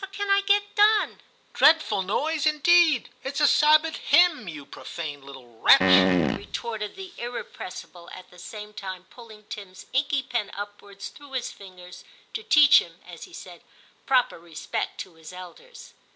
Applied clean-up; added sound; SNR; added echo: none; Fart; -4 dB; none.